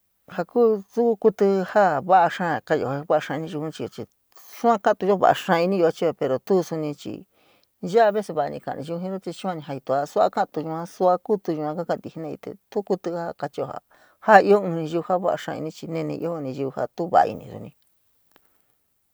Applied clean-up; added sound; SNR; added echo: none; none; none; none.